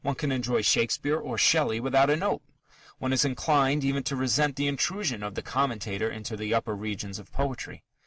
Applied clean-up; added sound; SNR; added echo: none; none; none; none.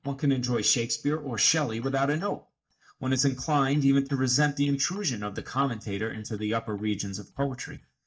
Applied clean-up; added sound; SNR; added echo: neural mask model DeepFilterNet 3.